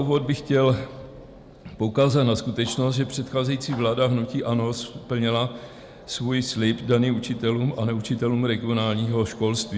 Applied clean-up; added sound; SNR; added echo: none; none; none; none.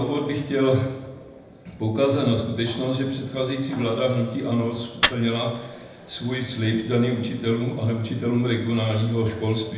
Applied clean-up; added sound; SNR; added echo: none; Fire; 11 dB; reverberation time 0.8 s.